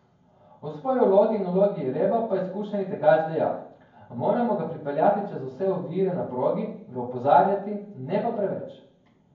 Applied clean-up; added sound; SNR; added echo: none; none; none; reverberation time 0.9 s.